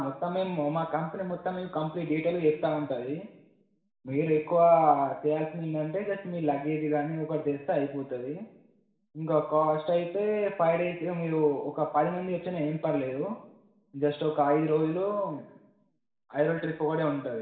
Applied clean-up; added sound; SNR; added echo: none; none; none; reverberation time 0.8 s.